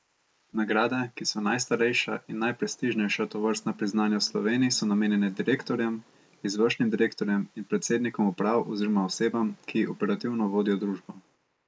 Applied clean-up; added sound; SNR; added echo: neural mask model Resemble Enhance denoiser.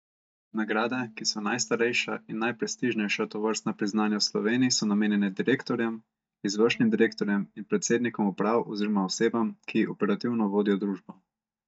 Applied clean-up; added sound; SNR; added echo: neural mask model DeepFilterNet 3.